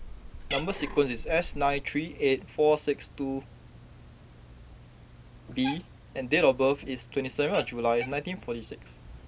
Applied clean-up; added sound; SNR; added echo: none; Cat; 12 dB; none.